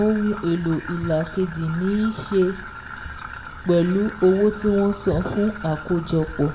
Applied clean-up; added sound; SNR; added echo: none; Trickle, dribble / Traffic noise, roadway noise; 13 dB; reverberation time 0.8 s.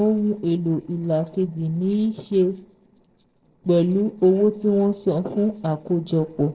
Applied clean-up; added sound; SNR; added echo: neural separator model SepFormer DNS4.